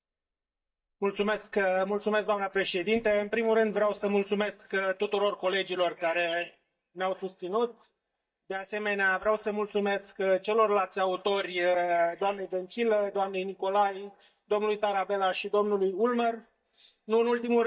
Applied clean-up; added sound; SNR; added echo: neural mask model DeepFilterNet 3.